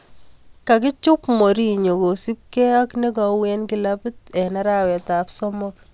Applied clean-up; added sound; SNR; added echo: none; none; none; none.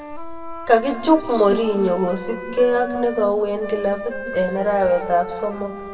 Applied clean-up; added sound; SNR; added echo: none; Wind instrument, woodwind instrument; 12 dB; reverberation time 1.5 s.